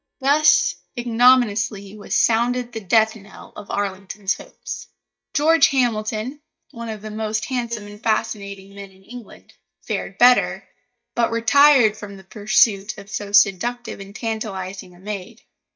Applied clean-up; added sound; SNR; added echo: neural mask model DeepFilterNet 3.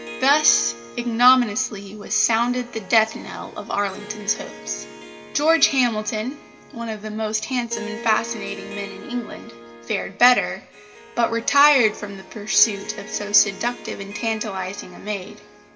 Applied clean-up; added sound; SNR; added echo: none; Harp; 16 dB; reverberation time 1.9 s.